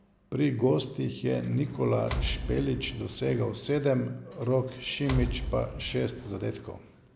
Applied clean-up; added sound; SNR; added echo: none; Door; 8 dB; none.